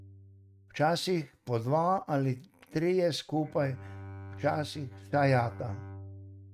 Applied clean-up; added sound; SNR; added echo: neural mask model RNNoise.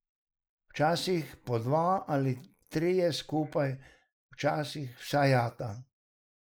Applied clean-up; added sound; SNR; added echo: neural mask model Resemble Enhance denoiser.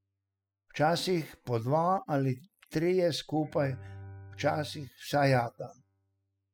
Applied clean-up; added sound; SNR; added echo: classical method spectral subtraction.